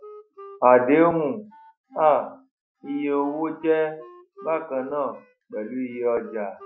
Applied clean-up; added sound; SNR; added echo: classical method Wiener filter.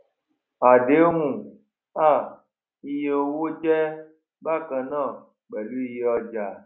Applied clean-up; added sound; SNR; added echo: none; none; none; none.